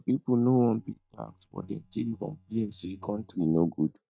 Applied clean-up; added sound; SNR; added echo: neural mask model DeepFilterNet 3.